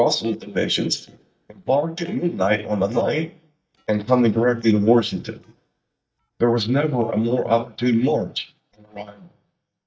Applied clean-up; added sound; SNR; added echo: neural mask model DeepFilterNet 3.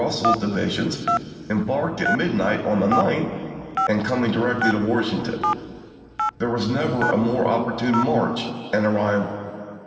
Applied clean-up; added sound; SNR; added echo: none; Telephone; 6 dB; reverberation time 2.6 s.